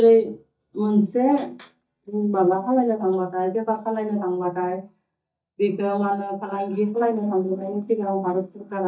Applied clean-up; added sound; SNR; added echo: neural mask model DeepFilterNet 3.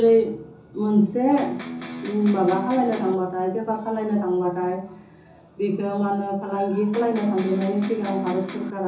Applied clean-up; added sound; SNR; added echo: none; Electric guitar; 10 dB; reverberation time 0.7 s.